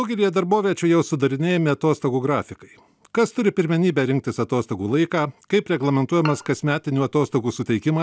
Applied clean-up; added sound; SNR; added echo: none; Bowed string instrument; 18 dB; none.